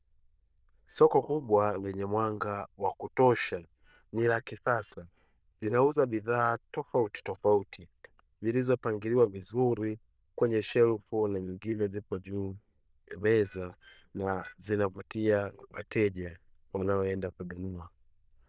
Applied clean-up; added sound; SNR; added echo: neural diffusion model UNIVERSE++.